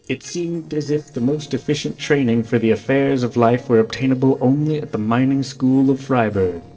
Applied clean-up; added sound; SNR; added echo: neural separator model SepFormer DNS4.